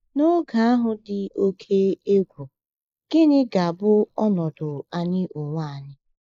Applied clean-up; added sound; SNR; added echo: neural mask model Resemble Enhance denoiser.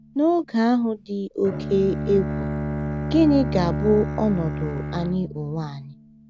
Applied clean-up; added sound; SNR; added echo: none; Bowed string instrument; 6 dB; none.